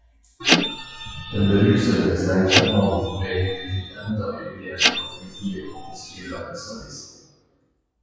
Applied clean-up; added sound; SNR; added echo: classical method WPE with log-MMSE.